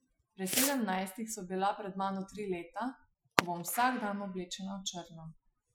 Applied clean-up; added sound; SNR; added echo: classical method Wiener filter.